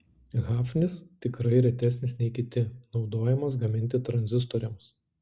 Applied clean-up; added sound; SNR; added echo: none; none; none; none.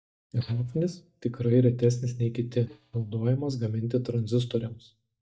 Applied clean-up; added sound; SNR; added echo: neural mask model DeepFilterNet 3.